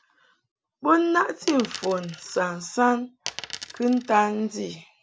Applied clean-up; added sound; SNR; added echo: none; Coin (dropping); 13 dB; none.